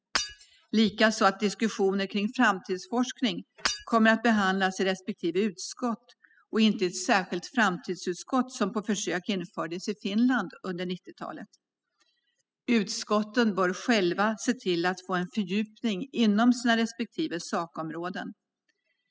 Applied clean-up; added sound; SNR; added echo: classical method spectral subtraction.